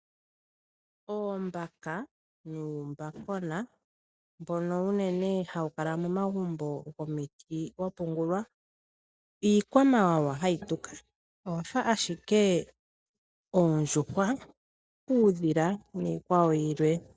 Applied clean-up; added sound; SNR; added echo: neural mask model DeepFilterNet 3.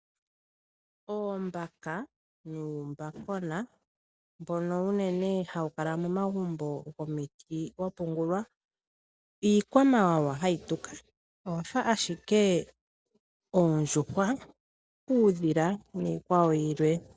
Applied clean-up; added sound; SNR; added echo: none; none; none; none.